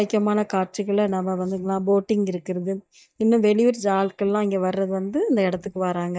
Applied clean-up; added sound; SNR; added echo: neural mask model DeepFilterNet 3.